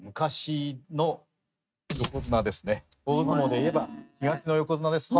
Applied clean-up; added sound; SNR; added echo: neural mask model RNNoise.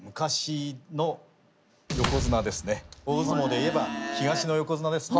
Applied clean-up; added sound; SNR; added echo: none; Fireworks; 10 dB; none.